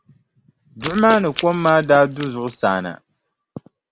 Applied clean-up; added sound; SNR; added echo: none; Run; 14 dB; none.